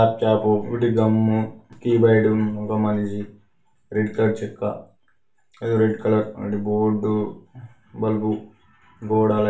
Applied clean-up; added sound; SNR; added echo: none; none; none; reverberation time 0.3 s.